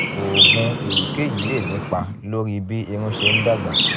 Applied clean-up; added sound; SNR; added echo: none; Chirp, tweet; -3 dB; none.